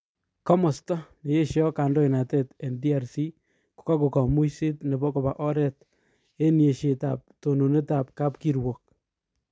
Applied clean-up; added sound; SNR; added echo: none; none; none; none.